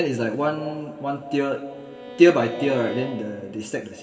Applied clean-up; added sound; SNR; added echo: none; Bowed string instrument; 17 dB; reverberation time 1.8 s.